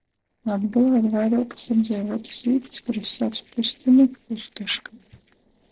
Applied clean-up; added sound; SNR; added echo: neural separator model SepFormer DNS4.